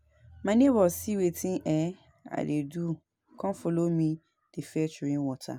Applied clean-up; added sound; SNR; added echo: none; none; none; none.